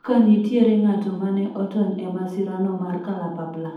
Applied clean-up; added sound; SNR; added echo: none; none; none; reverberation time 0.8 s.